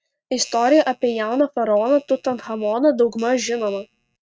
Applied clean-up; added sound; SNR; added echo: neural mask model RNNoise.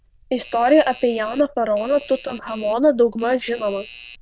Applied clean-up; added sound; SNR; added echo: neural diffusion model UNIVERSE++.